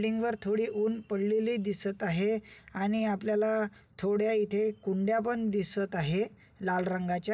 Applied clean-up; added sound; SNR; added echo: none; none; none; none.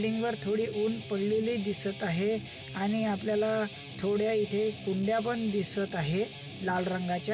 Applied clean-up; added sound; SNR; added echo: none; Guitar; 10 dB; none.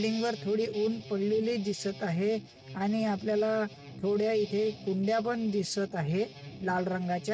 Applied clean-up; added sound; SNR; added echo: neural mask model RNNoise.